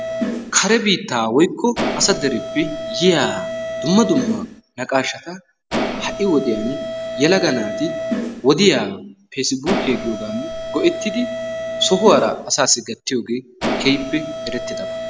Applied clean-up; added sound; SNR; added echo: none; Mechanisms; 7 dB; none.